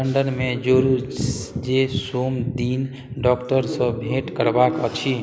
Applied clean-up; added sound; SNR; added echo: none; none; none; none.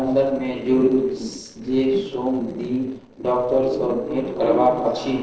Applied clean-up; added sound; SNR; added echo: neural separator model SepFormer DNS4.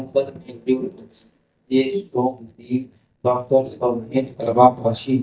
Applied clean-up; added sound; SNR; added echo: neural mask model DeepFilterNet 3.